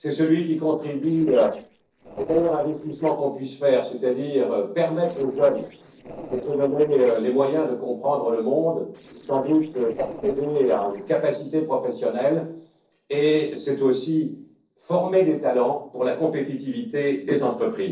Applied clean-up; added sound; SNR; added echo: neural separator model SepFormer DNS4.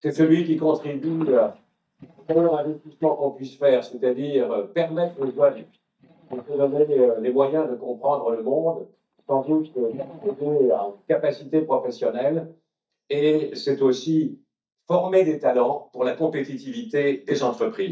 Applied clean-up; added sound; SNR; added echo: neural mask model DeepFilterNet 3.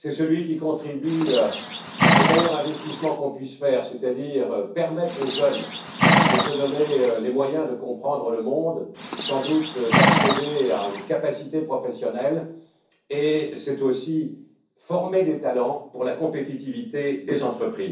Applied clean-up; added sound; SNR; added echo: none; Livestock, farm animals, working animals; -2 dB; reverberation time 0.6 s.